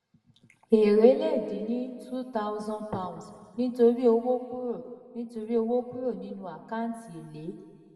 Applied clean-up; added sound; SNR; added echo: none; none; none; reverberation time 1.8 s.